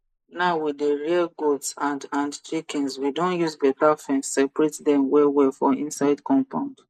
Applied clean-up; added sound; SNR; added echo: neural mask model Resemble Enhance denoiser.